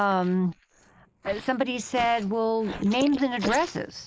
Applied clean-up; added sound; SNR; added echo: neural mask model Resemble Enhance denoiser.